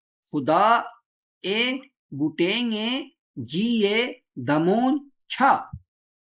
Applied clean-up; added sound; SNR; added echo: neural mask model Resemble Enhance denoiser.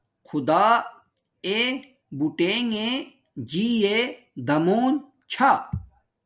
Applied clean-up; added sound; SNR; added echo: none; none; none; none.